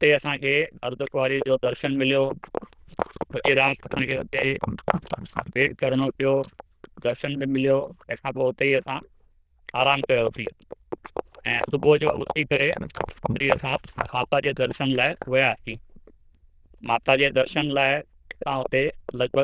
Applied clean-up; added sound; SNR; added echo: neural diffusion model UNIVERSE++.